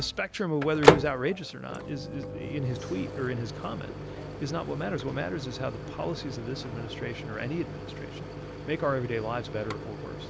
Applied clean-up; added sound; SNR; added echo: none; Microwave oven; -1 dB; none.